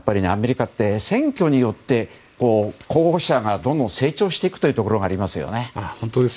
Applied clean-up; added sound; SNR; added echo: neural mask model Resemble Enhance denoiser.